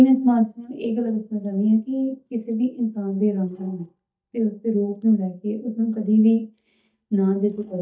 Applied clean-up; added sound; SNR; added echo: neural mask model DeepFilterNet 3.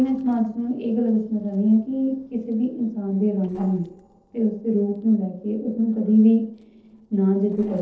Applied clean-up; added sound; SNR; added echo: neural separator model SepFormer DNS4.